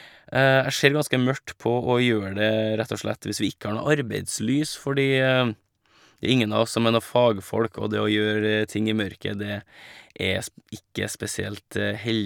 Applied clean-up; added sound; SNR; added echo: none; none; none; none.